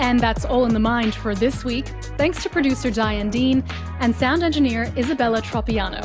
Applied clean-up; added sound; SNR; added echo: none; none; none; none.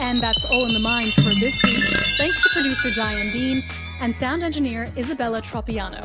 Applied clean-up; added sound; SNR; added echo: none; Chime + Fart; -3 dB; none.